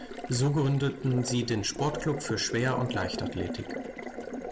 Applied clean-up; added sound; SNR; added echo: none; Water tap, faucet; 8 dB; none.